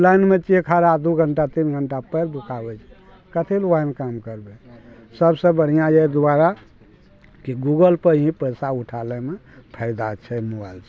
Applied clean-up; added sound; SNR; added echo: none; none; none; none.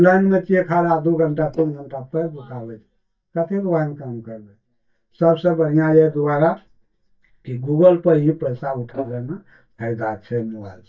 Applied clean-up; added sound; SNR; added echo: neural mask model DeepFilterNet 3.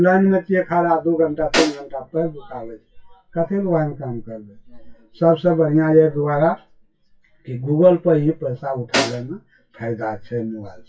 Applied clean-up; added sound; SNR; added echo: classical method WPE with log-MMSE.